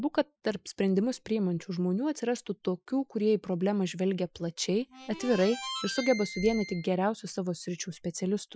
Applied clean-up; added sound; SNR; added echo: classical method Wiener filter.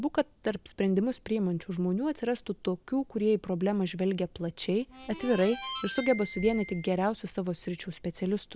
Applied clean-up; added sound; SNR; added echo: none; Harmonica; 10 dB; none.